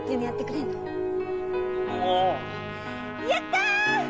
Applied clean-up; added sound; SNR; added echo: none; Trumpet; 13 dB; none.